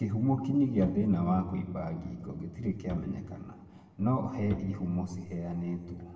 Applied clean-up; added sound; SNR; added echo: none; Bowed string instrument; 13 dB; reverberation time 1.8 s.